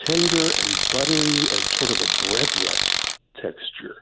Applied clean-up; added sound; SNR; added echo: none; Tools; -5 dB; none.